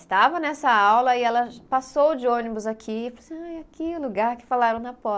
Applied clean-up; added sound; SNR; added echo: none; none; none; none.